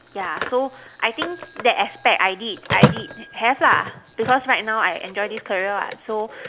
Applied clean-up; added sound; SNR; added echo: none; Telephone; 6 dB; none.